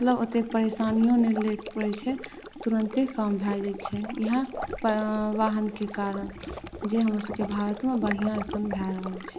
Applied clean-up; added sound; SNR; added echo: none; Stream; 11 dB; none.